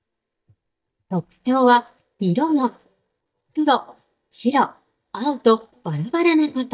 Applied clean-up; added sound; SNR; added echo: neural mask model DeepFilterNet 3.